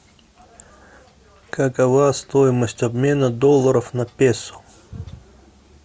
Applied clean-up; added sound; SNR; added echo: none; none; none; none.